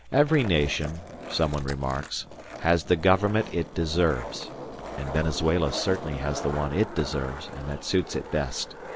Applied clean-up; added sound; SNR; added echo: none; Skateboard; 12 dB; none.